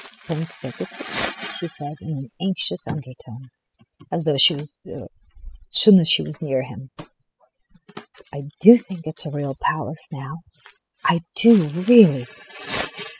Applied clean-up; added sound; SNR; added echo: classical method spectral subtraction.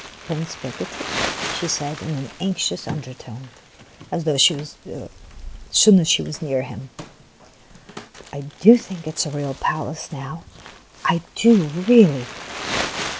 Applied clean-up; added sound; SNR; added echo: none; Crumpling, crinkling; 12 dB; none.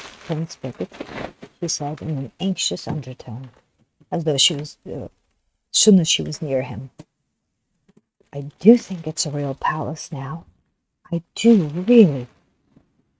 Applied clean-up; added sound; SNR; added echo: neural mask model RNNoise.